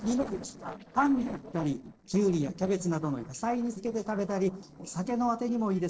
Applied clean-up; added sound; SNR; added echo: neural separator model SepFormer DNS4.